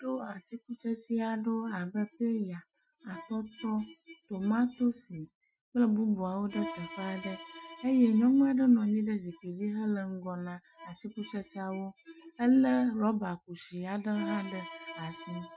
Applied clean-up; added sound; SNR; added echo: classical method Wiener filter.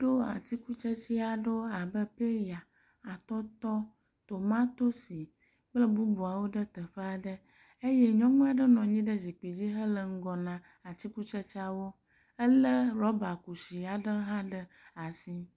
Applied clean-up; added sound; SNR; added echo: none; none; none; none.